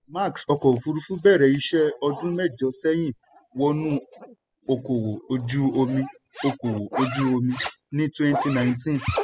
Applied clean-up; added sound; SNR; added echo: classical method spectral subtraction.